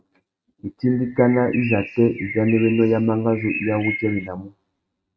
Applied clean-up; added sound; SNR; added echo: neural mask model RNNoise.